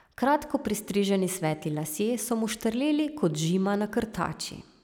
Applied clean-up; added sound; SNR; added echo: none; none; none; none.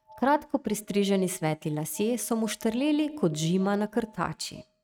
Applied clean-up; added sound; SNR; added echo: neural mask model RNNoise.